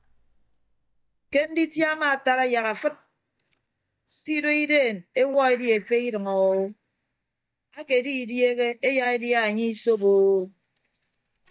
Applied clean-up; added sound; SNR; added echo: neural mask model DeepFilterNet 3.